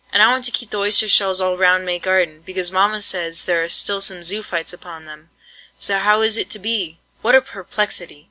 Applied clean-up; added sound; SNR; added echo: none; none; none; none.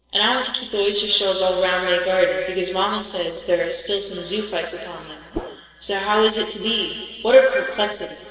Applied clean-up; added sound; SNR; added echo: neural separator model SepFormer DNS4.